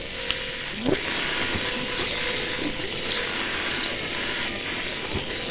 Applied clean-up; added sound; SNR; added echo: neural separator model SepFormer WHAMR!.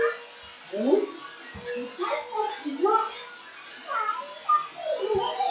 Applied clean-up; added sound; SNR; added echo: classical method WPE with log-MMSE.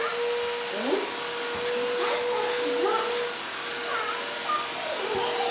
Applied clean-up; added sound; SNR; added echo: none; Domestic sounds, home sounds; -3 dB; reverberation time 2.4 s.